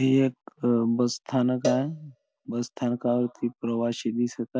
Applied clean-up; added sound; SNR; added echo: none; Cowbell; 11 dB; none.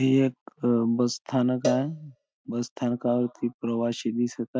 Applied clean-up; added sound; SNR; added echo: neural mask model RNNoise.